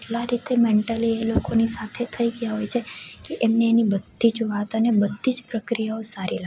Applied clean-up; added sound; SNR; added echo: none; none; none; none.